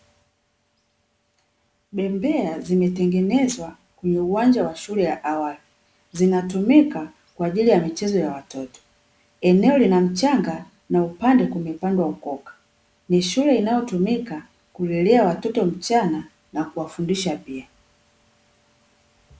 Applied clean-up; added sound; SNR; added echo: none; none; none; none.